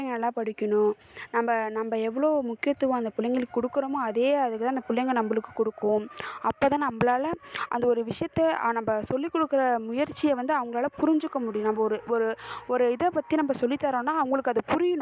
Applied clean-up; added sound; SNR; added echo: none; none; none; none.